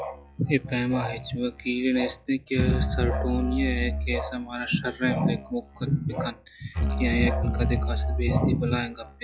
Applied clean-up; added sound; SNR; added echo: classical method log-MMSE.